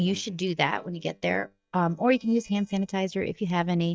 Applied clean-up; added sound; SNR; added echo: neural mask model DeepFilterNet 3.